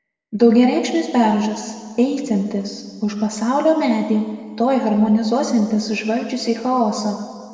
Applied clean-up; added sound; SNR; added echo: none; none; none; reverberation time 1.8 s.